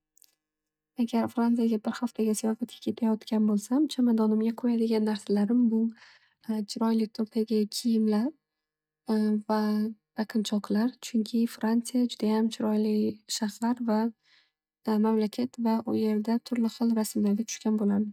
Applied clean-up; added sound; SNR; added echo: neural mask model DeepFilterNet 3.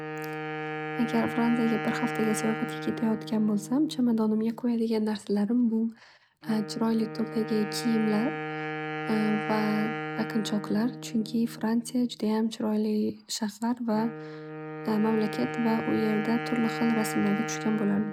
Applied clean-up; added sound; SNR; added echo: none; Wind instrument, woodwind instrument; 8 dB; none.